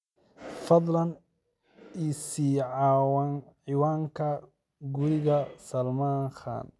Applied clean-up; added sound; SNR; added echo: none; none; none; none.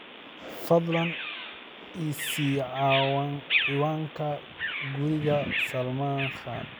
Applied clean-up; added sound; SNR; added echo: none; Bird vocalization, bird call, bird song; 5 dB; none.